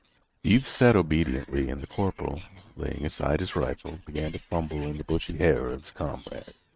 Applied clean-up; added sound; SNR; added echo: neural mask model RNNoise.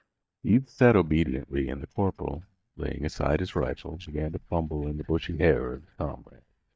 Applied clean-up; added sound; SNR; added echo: neural mask model DeepFilterNet 3.